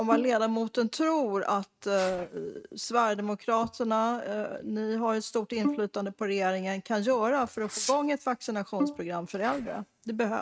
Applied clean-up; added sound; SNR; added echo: neural mask model RNNoise.